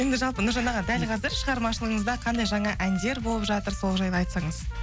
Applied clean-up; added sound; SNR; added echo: none; Trumpet; 18 dB; none.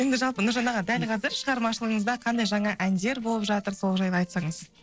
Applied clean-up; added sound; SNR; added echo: neural separator model SepFormer DNS4.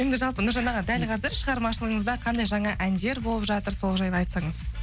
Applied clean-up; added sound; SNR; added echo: none; none; none; none.